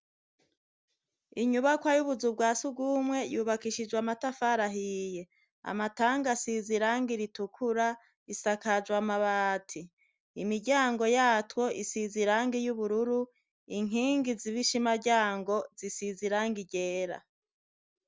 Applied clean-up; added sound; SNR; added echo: none; none; none; none.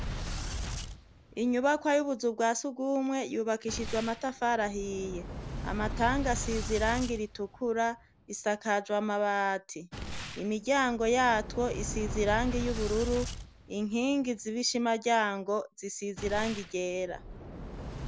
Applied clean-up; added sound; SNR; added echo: none; Boom; 9 dB; none.